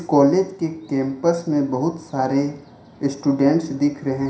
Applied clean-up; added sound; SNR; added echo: none; none; none; reverberation time 0.5 s.